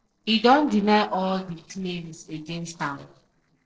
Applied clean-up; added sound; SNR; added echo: neural separator model SepFormer DNS4.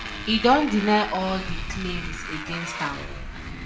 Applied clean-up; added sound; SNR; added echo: none; Motorcycle; 7 dB; reverberation time 0.6 s.